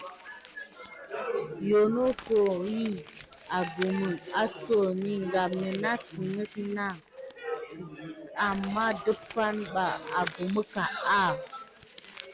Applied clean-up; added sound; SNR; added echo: none; Crumpling, crinkling; 19 dB; none.